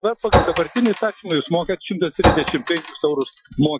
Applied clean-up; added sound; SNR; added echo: classical method Wiener filter.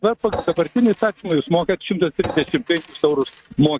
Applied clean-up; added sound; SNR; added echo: neural mask model RNNoise.